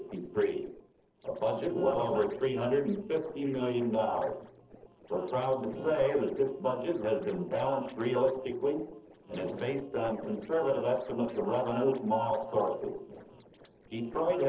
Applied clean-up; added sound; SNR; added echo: neural separator model SepFormer DNS4.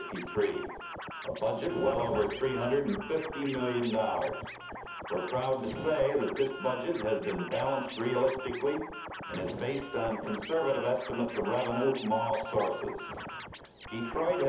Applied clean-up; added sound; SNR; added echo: none; Scratching (performance technique); 11 dB; reverberation time 0.7 s.